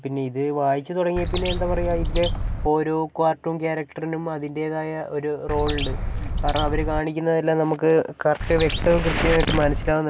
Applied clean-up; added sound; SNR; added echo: none; Bird; 1 dB; none.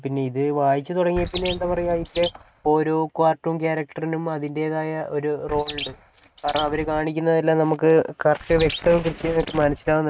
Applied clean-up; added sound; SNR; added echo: neural mask model RNNoise.